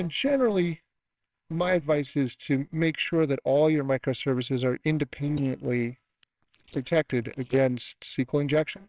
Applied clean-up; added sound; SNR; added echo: neural separator model SepFormer WHAMR!.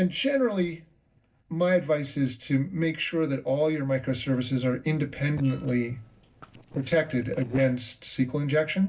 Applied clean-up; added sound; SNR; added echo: neural separator model SepFormer DNS4.